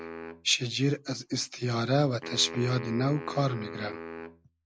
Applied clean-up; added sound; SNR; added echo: none; Wind instrument, woodwind instrument; 12 dB; none.